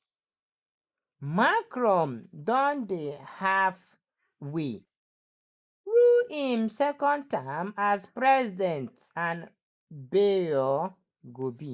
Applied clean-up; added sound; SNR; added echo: neural mask model Resemble Enhance denoiser.